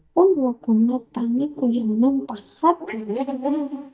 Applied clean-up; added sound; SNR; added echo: neural mask model DeepFilterNet 3.